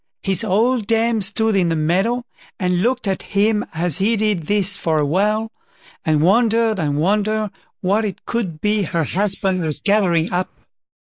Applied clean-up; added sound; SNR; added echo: neural mask model Resemble Enhance denoiser.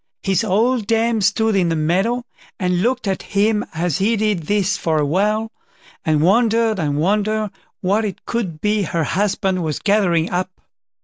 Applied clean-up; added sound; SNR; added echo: none; none; none; none.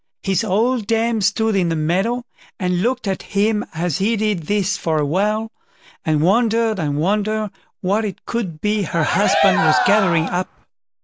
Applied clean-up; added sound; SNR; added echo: none; Cheering; 1 dB; none.